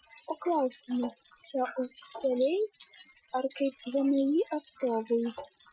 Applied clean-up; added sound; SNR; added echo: classical method Wiener filter.